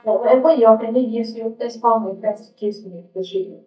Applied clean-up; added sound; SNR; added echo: neural mask model DeepFilterNet 3.